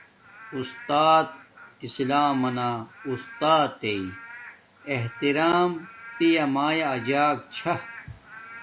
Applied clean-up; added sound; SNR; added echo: none; Rain / Frog; 18 dB; none.